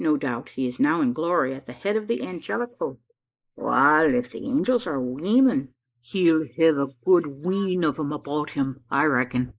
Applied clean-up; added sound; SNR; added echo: neural mask model Resemble Enhance denoiser.